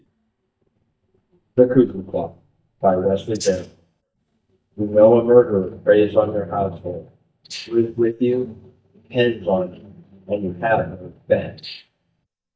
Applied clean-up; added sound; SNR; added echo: neural mask model DeepFilterNet 3.